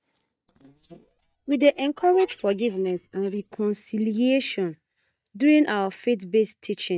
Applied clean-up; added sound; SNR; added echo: neural mask model DeepFilterNet 3.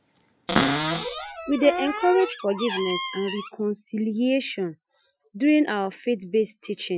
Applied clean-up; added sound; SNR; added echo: classical method Wiener filter.